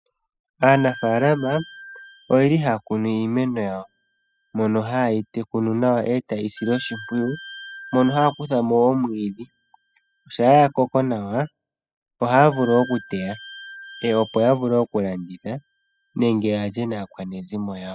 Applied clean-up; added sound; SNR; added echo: classical method spectral subtraction.